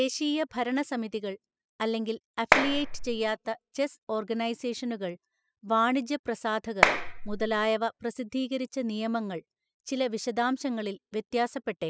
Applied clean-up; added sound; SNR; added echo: classical method spectral subtraction.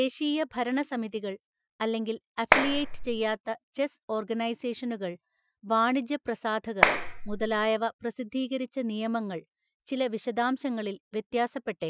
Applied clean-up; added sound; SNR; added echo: classical method Wiener filter.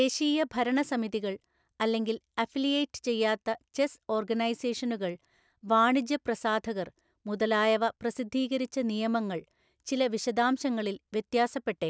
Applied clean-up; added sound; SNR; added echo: none; none; none; none.